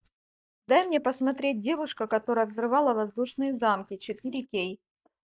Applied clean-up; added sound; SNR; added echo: neural mask model DeepFilterNet 3.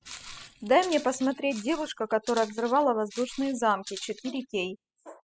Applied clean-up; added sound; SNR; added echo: classical method spectral subtraction.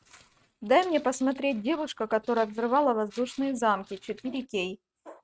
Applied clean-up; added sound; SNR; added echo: neural mask model RNNoise.